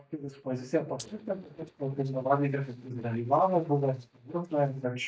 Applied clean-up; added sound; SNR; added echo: neural mask model DeepFilterNet 3.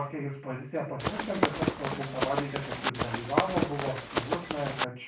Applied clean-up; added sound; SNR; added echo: none; Run; -3 dB; reverberation time 0.3 s.